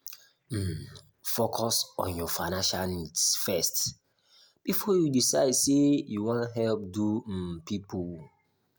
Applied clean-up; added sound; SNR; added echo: none; none; none; none.